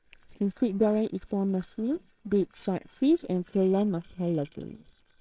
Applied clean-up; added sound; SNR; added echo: neural separator model SepFormer WHAMR!.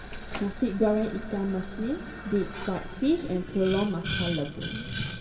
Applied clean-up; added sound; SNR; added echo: none; Boiling; 8 dB; reverberation time 1.8 s.